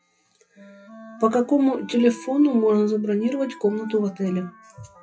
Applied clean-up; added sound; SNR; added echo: classical method WPE with log-MMSE.